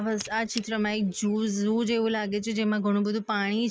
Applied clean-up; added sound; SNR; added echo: neural mask model RNNoise.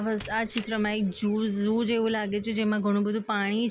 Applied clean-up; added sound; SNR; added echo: none; Squeak; 16 dB; none.